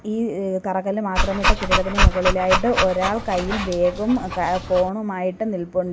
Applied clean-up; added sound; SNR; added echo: none; Dog; -1 dB; none.